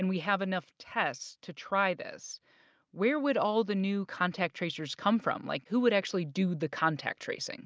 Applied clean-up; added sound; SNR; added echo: none; none; none; none.